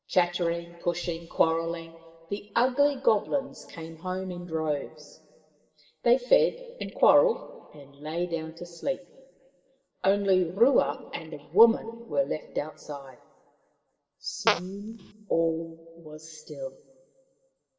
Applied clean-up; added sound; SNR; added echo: none; Fart; 4 dB; reverberation time 1.6 s.